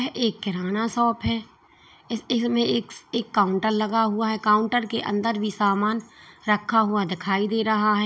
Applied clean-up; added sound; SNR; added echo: none; none; none; none.